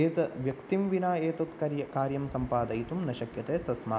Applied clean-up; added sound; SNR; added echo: none; none; none; none.